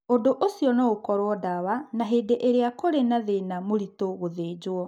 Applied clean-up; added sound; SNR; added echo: none; none; none; none.